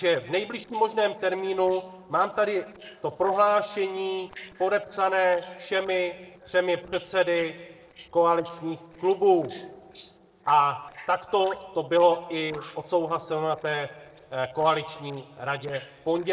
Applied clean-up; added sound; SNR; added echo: neural separator model SepFormer DNS4.